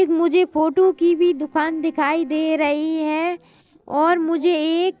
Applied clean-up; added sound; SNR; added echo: neural separator model SepFormer DNS4.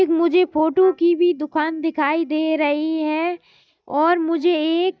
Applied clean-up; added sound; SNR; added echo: neural mask model DeepFilterNet 3.